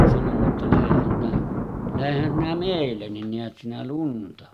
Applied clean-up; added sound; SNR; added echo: none; Thunder; -5 dB; none.